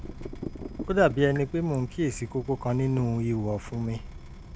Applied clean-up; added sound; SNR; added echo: none; Drip / Water tap, faucet; 12 dB; none.